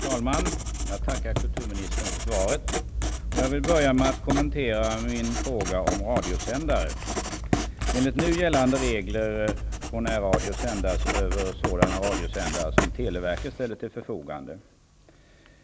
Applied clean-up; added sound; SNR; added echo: none; Writing; 0 dB; none.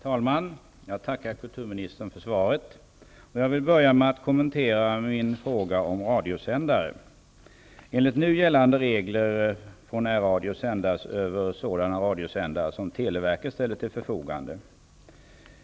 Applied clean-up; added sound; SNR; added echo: none; none; none; none.